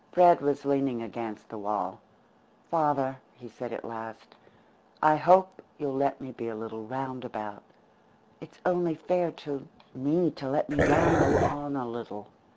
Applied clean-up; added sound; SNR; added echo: none; Dog; -3 dB; none.